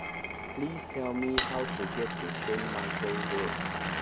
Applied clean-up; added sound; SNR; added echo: none; Glass; -3 dB; none.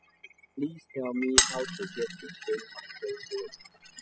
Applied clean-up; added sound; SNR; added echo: classical method spectral subtraction.